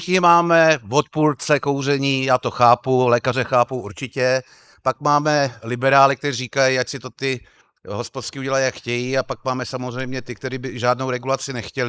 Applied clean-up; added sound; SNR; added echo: neural mask model Resemble Enhance denoiser.